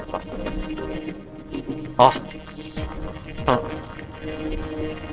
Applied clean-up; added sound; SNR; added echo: neural separator model SepFormer DNS4.